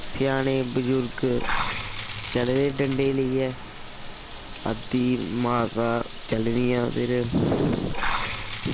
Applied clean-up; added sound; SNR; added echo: none; Bathtub (filling or washing) / Water; 5 dB; none.